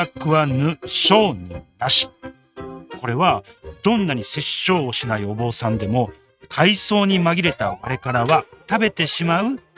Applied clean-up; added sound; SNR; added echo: neural mask model RNNoise.